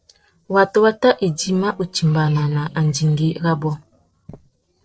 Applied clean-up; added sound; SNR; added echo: neural separator model SepFormer DNS4.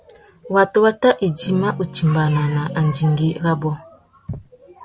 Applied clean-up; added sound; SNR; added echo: none; Guitar; 12 dB; none.